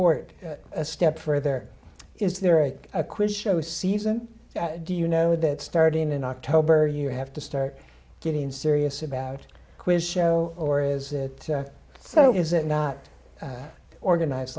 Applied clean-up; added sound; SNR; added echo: none; none; none; none.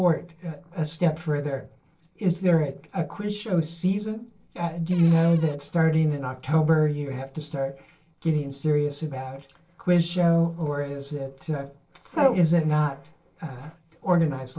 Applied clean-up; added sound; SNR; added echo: neural separator model SepFormer DNS4.